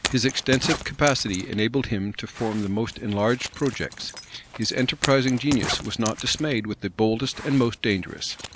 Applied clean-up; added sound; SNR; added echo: none; Zipper (clothing); 11 dB; none.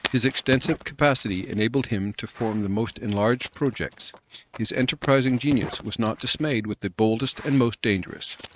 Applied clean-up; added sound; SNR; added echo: neural mask model RNNoise.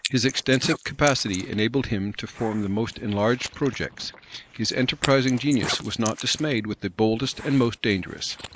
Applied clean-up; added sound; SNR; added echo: neural mask model Resemble Enhance denoiser.